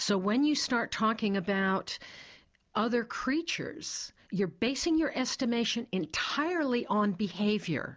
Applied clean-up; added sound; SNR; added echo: none; none; none; none.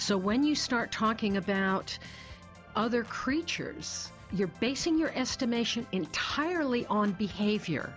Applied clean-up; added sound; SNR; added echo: none; Organ; 18 dB; none.